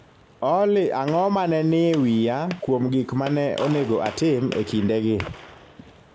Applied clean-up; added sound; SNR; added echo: none; Gunshot, gunfire; 18 dB; none.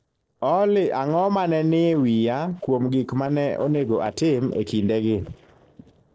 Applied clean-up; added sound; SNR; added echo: neural separator model SepFormer DNS4.